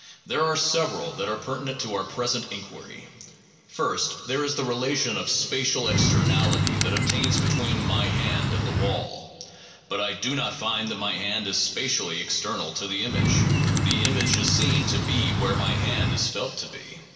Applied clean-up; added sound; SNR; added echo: none; Bird; -5 dB; reverberation time 2.7 s.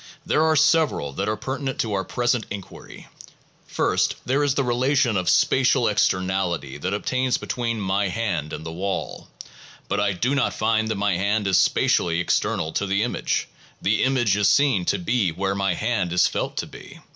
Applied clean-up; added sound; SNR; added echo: none; none; none; none.